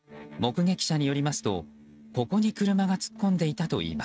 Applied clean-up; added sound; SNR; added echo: neural mask model RNNoise.